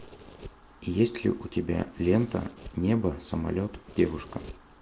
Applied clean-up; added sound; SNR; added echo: none; Domestic sounds, home sounds; 20 dB; none.